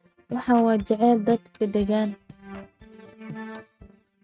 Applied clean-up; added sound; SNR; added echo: neural mask model RNNoise.